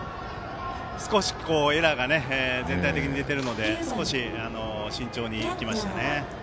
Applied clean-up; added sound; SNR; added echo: none; none; none; none.